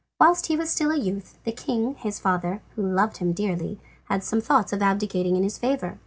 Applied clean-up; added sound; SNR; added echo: none; none; none; none.